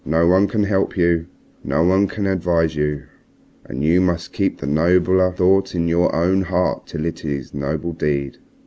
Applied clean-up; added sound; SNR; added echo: none; none; none; none.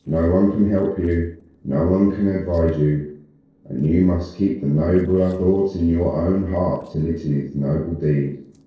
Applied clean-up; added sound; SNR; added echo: neural separator model SepFormer DNS4.